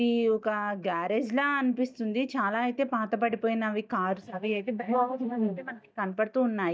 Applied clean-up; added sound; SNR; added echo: neural mask model DeepFilterNet 3.